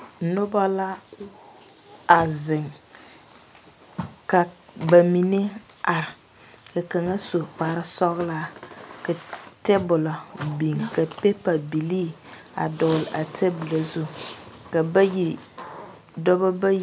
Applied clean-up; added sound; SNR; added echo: none; none; none; none.